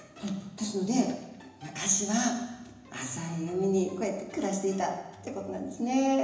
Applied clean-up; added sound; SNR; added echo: none; none; none; reverberation time 1.0 s.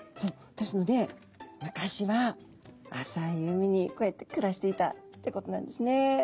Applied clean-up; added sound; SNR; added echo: none; none; none; none.